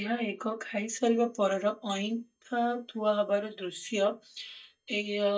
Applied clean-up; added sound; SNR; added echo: neural mask model DeepFilterNet 3.